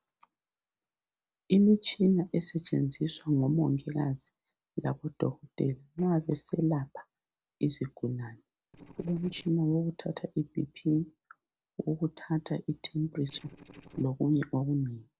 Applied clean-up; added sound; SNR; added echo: neural separator model SepFormer DNS4.